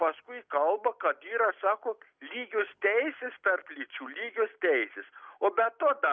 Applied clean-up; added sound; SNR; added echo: none; none; none; none.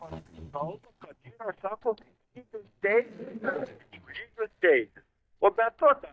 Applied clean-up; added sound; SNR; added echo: neural mask model DeepFilterNet 3.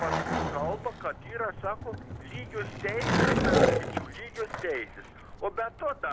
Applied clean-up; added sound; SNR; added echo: none; Skateboard; -5 dB; none.